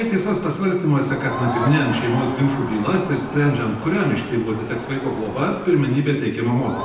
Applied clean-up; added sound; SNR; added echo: none; Crowd; 12 dB; reverberation time 0.8 s.